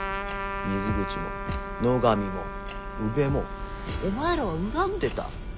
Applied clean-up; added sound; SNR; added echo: none; Trumpet; 8 dB; none.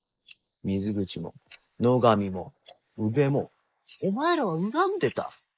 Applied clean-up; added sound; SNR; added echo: neural mask model Resemble Enhance denoiser.